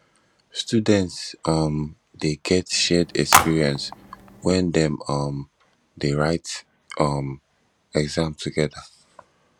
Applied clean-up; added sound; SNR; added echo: none; Telephone; 0 dB; none.